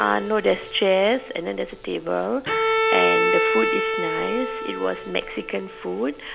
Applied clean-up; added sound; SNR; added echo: none; Bowed string instrument; 1 dB; none.